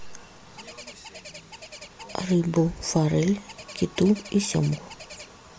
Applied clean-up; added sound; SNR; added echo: none; Bird; 17 dB; none.